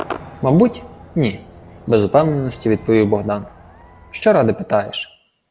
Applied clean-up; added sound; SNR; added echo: none; Crowd / Cheering / Fireworks; 18 dB; none.